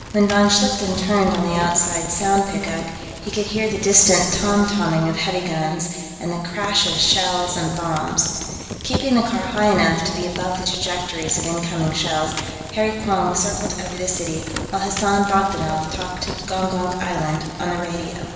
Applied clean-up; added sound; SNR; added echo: none; Fire; 11 dB; reverberation time 1.6 s.